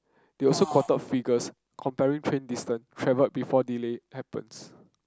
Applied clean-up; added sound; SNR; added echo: none; Fart; 10 dB; none.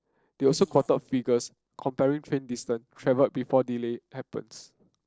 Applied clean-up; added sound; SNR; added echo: neural separator model SepFormer DNS4.